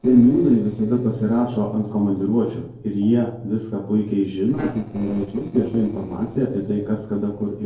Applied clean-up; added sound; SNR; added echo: neural separator model SepFormer DNS4.